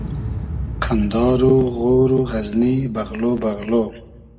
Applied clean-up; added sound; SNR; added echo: none; Explosion; 10 dB; reverberation time 0.9 s.